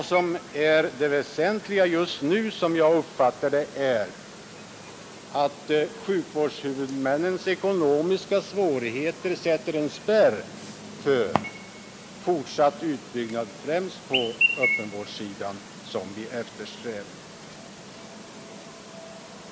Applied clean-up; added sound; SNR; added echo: none; Chirp, tweet; 10 dB; none.